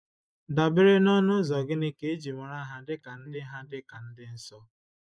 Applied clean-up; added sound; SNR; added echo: neural mask model Resemble Enhance denoiser.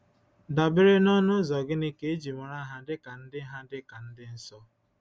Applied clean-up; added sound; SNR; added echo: none; none; none; none.